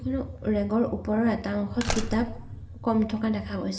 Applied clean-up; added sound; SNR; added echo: none; Slam; 11 dB; reverberation time 0.6 s.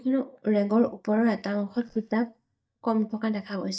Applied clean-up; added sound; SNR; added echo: neural mask model DeepFilterNet 3.